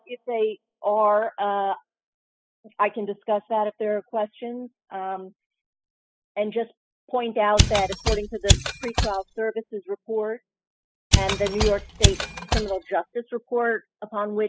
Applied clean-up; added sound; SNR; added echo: classical method spectral subtraction.